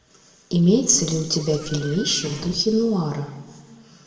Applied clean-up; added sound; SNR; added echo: none; Livestock, farm animals, working animals; 19 dB; reverberation time 1.4 s.